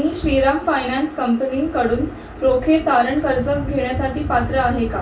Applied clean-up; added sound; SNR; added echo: none; none; none; reverberation time 0.3 s.